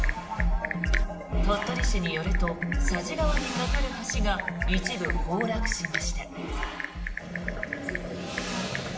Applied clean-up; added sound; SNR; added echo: none; Typing; 7 dB; reverberation time 0.9 s.